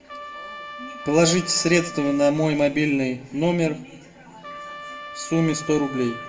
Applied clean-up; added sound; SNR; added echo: none; Trumpet; 15 dB; reverberation time 1.2 s.